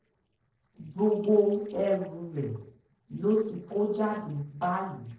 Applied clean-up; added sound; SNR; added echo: neural separator model SepFormer DNS4.